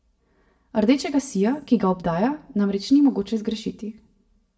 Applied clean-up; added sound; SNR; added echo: none; none; none; reverberation time 0.4 s.